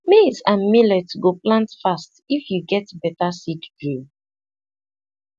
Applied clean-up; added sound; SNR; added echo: none; none; none; none.